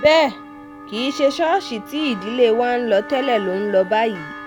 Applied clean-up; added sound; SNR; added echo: none; Wind instrument, woodwind instrument + Church bell; 15 dB; none.